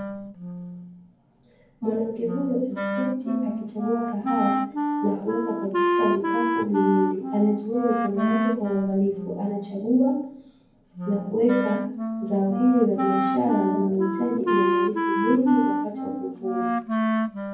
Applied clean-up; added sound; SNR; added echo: none; Wind instrument, woodwind instrument; 2 dB; reverberation time 0.9 s.